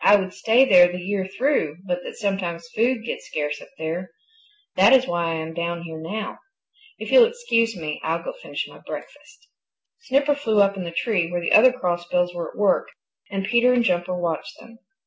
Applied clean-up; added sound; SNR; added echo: none; none; none; none.